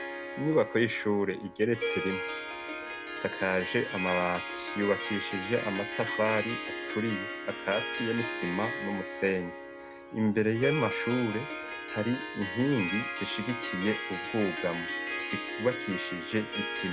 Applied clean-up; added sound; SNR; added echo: none; Harp; 5 dB; none.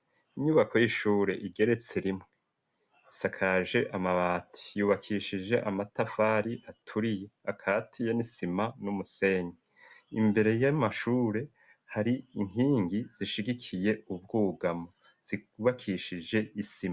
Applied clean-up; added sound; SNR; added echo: none; none; none; none.